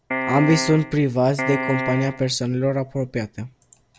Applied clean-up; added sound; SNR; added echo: none; Piano; 5 dB; none.